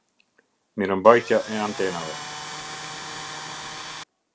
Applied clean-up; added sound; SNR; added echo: none; Tools; 10 dB; none.